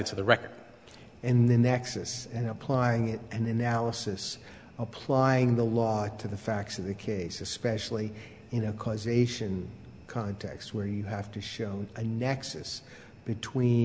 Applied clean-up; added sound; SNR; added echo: none; none; none; none.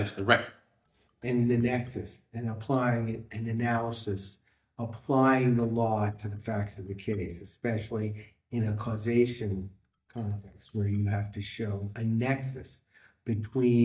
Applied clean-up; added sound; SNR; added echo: neural mask model DeepFilterNet 3.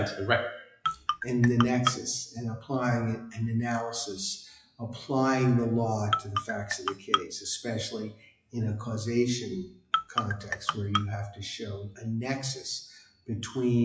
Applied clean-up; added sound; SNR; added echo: classical method WPE with log-MMSE.